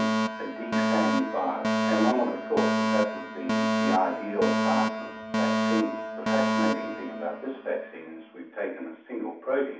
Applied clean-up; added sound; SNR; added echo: none; Alarm; -2 dB; reverberation time 0.7 s.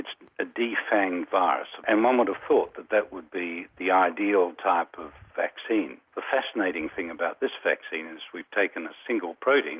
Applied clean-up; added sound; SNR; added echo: none; none; none; none.